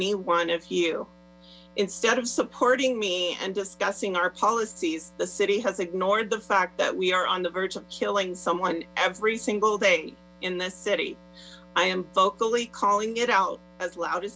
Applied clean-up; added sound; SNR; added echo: none; none; none; none.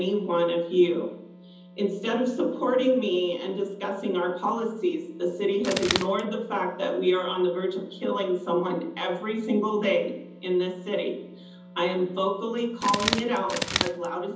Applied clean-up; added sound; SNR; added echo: none; Bird; 3 dB; reverberation time 0.8 s.